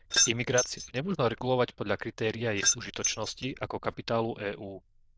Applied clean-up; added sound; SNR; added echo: neural diffusion model UNIVERSE++.